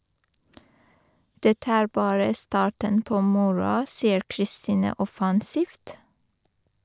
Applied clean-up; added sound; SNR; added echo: none; none; none; none.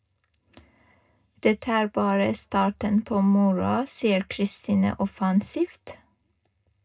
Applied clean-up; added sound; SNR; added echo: none; none; none; reverberation time 0.2 s.